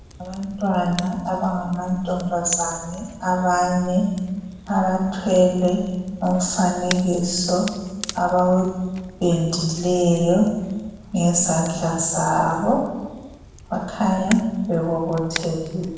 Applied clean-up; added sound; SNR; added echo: none; Crackle; 18 dB; reverberation time 1.0 s.